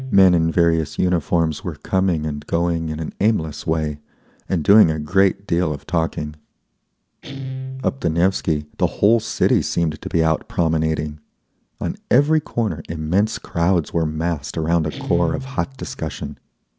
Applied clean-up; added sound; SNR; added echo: none; Guitar; 17 dB; none.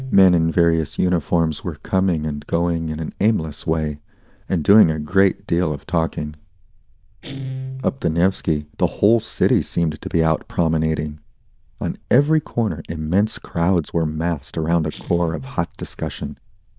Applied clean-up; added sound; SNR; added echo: neural diffusion model UNIVERSE++.